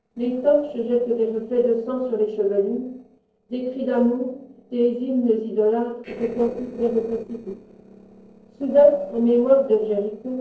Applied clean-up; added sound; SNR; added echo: neural separator model SepFormer DNS4.